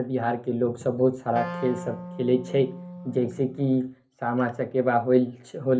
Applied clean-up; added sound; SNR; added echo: none; Wind instrument, woodwind instrument; 13 dB; reverberation time 0.3 s.